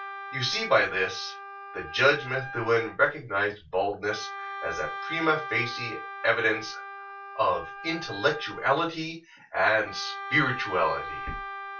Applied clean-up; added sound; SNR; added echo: none; Wind instrument, woodwind instrument; 11 dB; reverberation time 0.2 s.